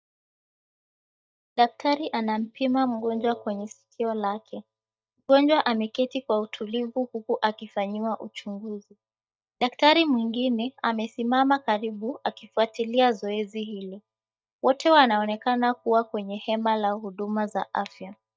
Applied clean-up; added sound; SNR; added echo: neural mask model DeepFilterNet 3.